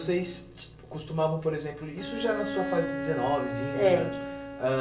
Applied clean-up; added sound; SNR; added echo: none; Bowed string instrument; 7 dB; reverberation time 0.6 s.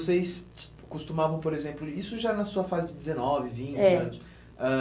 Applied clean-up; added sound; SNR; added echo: none; none; none; none.